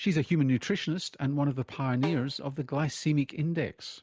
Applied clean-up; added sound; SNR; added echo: none; Snare drum; 15 dB; none.